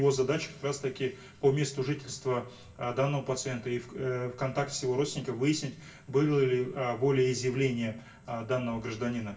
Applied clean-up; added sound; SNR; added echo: none; none; none; reverberation time 0.1 s.